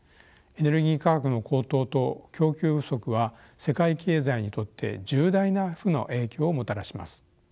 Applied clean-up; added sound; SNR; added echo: none; none; none; none.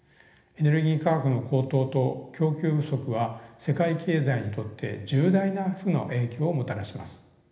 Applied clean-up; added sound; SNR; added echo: none; none; none; reverberation time 1.1 s.